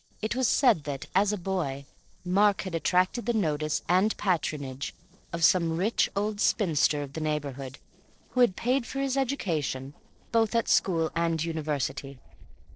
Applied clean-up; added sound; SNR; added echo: neural separator model SepFormer DNS4.